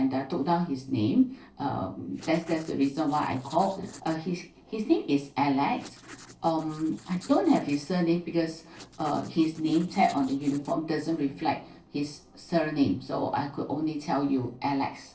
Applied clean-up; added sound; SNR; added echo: neural separator model SepFormer DNS4.